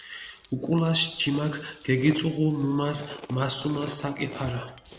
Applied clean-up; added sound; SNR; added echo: none; Chewing, mastication; 17 dB; none.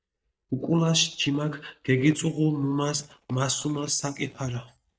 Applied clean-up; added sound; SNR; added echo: neural mask model DeepFilterNet 3.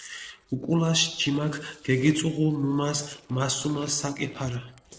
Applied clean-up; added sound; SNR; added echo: neural separator model SepFormer DNS4.